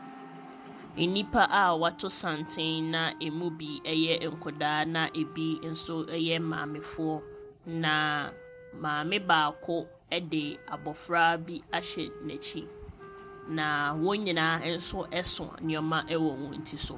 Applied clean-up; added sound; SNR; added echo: none; Wind instrument, woodwind instrument; 17 dB; none.